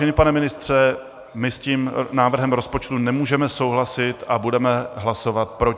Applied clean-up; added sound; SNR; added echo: none; none; none; none.